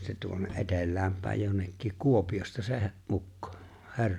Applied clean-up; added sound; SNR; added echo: none; none; none; none.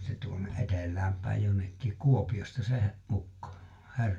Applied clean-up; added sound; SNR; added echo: none; none; none; reverberation time 0.2 s.